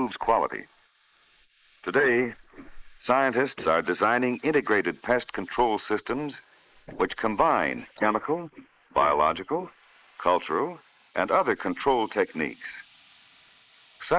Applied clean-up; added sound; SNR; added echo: neural mask model Resemble Enhance denoiser.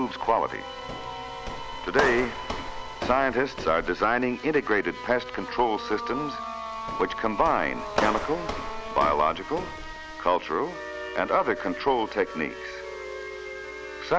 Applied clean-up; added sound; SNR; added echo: none; Walk, footsteps; 8 dB; none.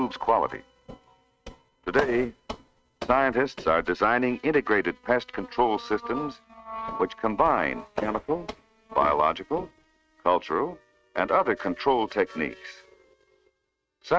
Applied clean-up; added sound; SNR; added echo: neural mask model RNNoise.